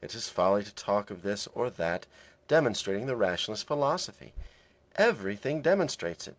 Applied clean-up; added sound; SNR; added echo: none; none; none; none.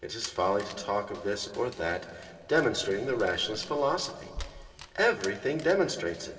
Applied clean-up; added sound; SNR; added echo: none; Dog; 20 dB; reverberation time 2.2 s.